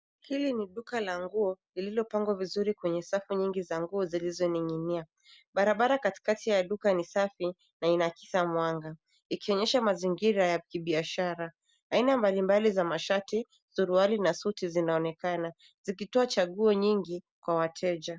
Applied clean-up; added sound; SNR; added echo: none; none; none; none.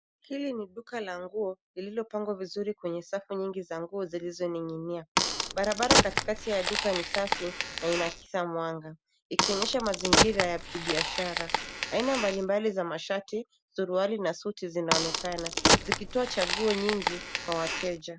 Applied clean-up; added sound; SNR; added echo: none; Crack; -3 dB; none.